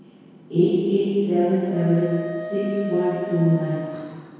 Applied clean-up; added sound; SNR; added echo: none; Wind instrument, woodwind instrument; 11 dB; reverberation time 2.0 s.